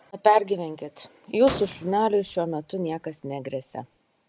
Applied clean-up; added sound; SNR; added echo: none; Gunshot, gunfire; 16 dB; none.